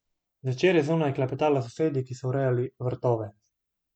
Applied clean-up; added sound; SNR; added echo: none; none; none; none.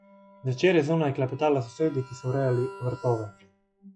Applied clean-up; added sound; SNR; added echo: classical method log-MMSE.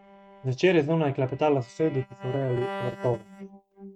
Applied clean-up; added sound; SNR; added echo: neural mask model RNNoise.